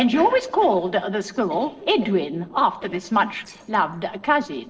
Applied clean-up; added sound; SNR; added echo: neural separator model SepFormer DNS4.